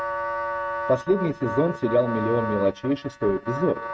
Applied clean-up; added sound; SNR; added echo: neural mask model RNNoise.